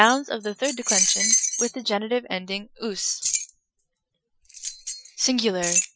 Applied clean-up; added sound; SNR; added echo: classical method Wiener filter.